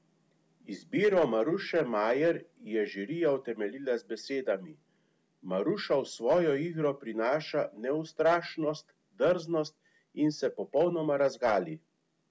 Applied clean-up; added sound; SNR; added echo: none; none; none; none.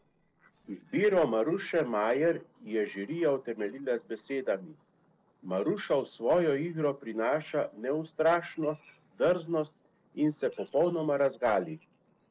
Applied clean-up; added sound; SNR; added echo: neural separator model SepFormer DNS4.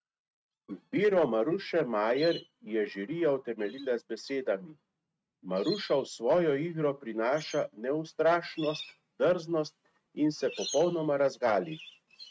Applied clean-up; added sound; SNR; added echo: neural mask model RNNoise.